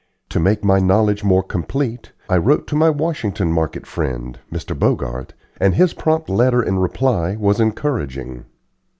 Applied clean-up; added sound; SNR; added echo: none; none; none; none.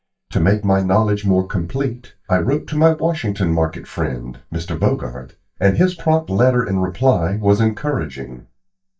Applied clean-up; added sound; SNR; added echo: neural mask model DeepFilterNet 3.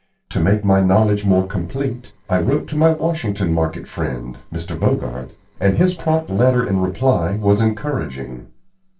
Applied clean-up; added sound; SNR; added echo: neural separator model SepFormer DNS4.